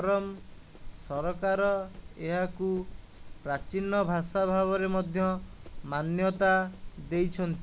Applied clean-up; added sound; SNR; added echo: none; Run; 14 dB; none.